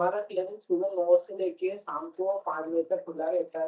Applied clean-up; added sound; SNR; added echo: neural mask model DeepFilterNet 3.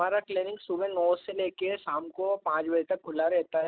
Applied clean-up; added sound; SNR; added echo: none; none; none; none.